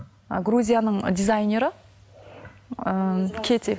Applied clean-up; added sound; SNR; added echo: none; none; none; none.